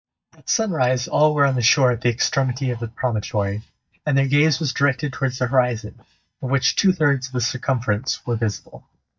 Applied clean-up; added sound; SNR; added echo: neural mask model DeepFilterNet 3.